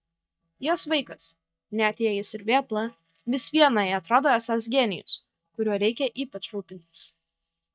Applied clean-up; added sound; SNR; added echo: neural mask model DeepFilterNet 3.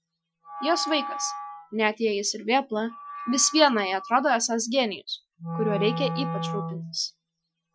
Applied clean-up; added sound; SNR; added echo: classical method Wiener filter.